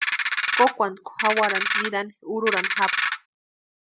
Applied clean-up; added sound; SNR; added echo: none; Ratchet, pawl; -4 dB; none.